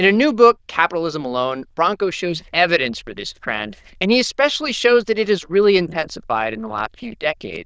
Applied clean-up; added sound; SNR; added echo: neural diffusion model UNIVERSE++.